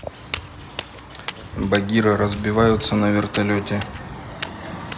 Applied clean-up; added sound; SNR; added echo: none; Walk, footsteps; 12 dB; none.